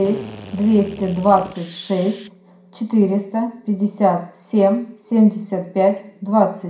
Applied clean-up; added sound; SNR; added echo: none; Drill; 19 dB; reverberation time 0.5 s.